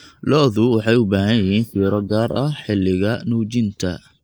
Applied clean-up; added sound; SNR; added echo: neural mask model Resemble Enhance denoiser.